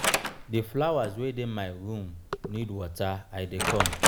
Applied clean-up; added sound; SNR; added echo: none; Wood; 0 dB; none.